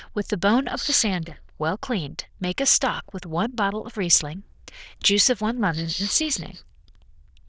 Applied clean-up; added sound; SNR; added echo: neural diffusion model UNIVERSE++.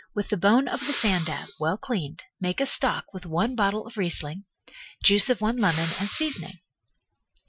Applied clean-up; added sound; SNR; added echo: classical method Wiener filter.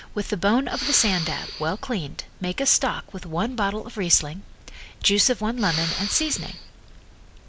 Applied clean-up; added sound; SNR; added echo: none; Respiratory sounds; 6 dB; none.